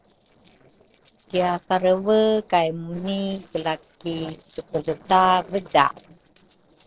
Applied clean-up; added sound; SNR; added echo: neural separator model SepFormer DNS4.